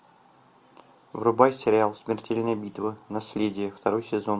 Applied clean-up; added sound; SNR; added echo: none; none; none; none.